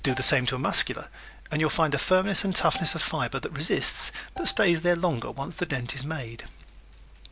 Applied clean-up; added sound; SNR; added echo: none; Bowed string instrument; 16 dB; none.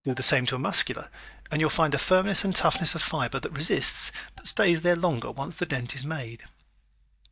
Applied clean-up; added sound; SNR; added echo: neural mask model DeepFilterNet 3.